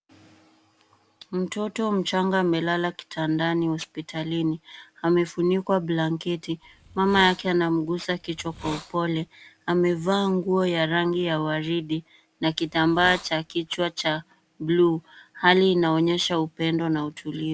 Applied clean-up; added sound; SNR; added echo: none; Hiss; 16 dB; none.